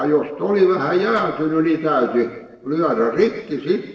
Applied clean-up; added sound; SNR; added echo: neural separator model SepFormer DNS4.